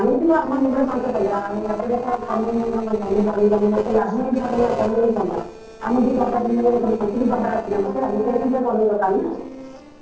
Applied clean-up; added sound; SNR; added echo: neural separator model SepFormer DNS4.